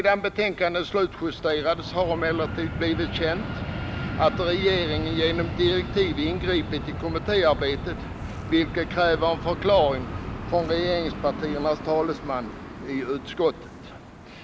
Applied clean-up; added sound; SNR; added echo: none; Fixed-wing aircraft, airplane; 7 dB; none.